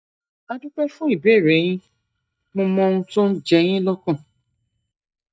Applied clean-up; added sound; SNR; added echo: neural mask model DeepFilterNet 3.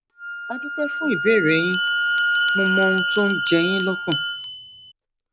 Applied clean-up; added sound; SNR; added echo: none; Bell + Wind instrument, woodwind instrument; -1 dB; none.